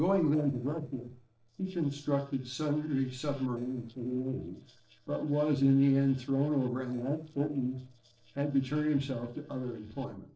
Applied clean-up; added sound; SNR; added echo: neural separator model SepFormer DNS4.